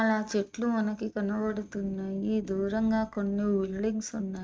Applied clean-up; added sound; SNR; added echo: neural mask model RNNoise.